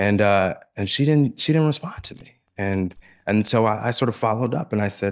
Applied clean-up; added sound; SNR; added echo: neural mask model DeepFilterNet 3.